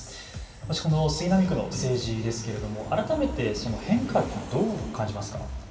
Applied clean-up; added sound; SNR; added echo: none; Aircraft; 18 dB; reverberation time 2.5 s.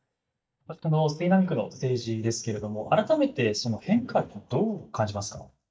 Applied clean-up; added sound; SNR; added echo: neural mask model DeepFilterNet 3.